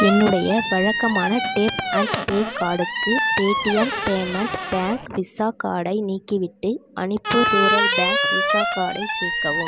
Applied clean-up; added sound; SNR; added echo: none; Squeak; 1 dB; none.